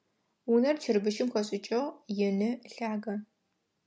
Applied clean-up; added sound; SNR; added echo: none; none; none; none.